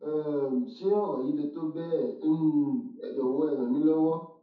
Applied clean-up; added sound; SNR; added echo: none; none; none; reverberation time 0.5 s.